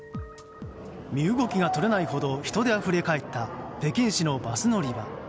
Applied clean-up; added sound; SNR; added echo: none; none; none; none.